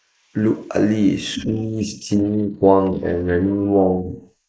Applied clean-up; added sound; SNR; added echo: neural mask model Resemble Enhance denoiser.